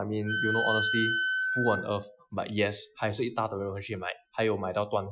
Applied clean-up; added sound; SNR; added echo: classical method Wiener filter.